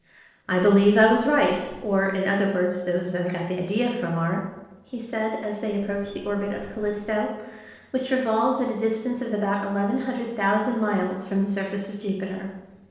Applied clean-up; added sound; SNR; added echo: neural separator model SepFormer DNS4.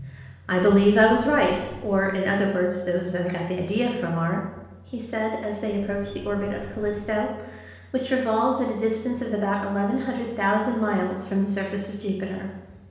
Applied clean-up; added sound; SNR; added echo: none; Microwave oven; 17 dB; reverberation time 1.1 s.